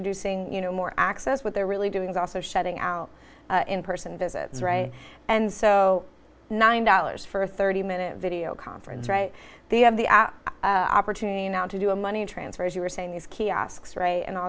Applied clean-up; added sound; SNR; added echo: none; none; none; none.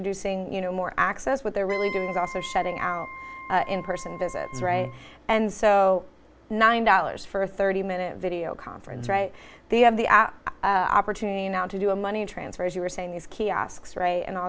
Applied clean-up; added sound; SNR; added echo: none; Wind instrument, woodwind instrument; 14 dB; none.